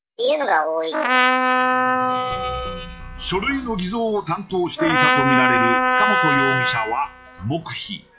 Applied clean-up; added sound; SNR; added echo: classical method log-MMSE.